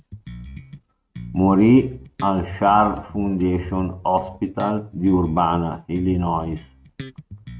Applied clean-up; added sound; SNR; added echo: neural mask model RNNoise.